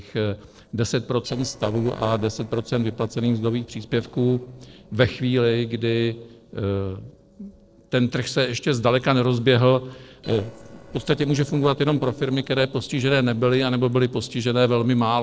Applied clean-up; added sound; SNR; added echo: neural separator model SepFormer DNS4.